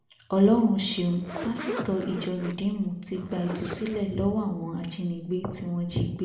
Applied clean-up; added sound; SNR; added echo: none; Zipper (clothing); 12 dB; reverberation time 0.7 s.